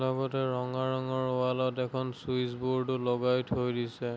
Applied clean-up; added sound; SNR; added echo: none; none; none; none.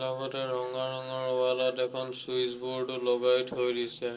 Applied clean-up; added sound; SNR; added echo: neural separator model SepFormer DNS4.